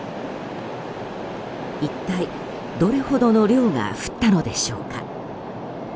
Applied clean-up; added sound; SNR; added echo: none; none; none; none.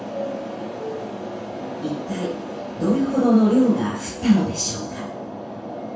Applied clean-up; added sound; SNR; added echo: none; Doorbell; 14 dB; reverberation time 0.7 s.